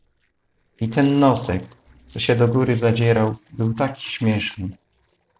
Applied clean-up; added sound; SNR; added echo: neural separator model SepFormer DNS4.